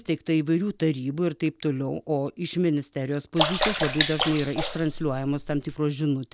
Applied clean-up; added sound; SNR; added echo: none; Sink (filling or washing) / Water / Splash, splatter; 2 dB; none.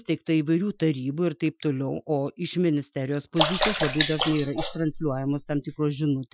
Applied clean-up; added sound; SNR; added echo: classical method Wiener filter.